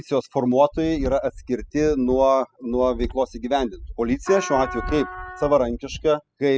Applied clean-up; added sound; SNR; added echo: classical method spectral subtraction.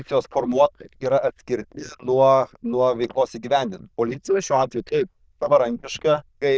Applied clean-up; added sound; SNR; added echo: neural diffusion model UNIVERSE++.